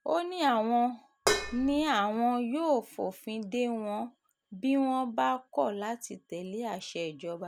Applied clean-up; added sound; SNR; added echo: none; Dishes, pots, and pans; 0 dB; none.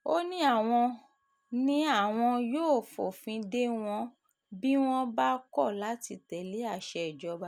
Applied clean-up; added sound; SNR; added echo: none; none; none; none.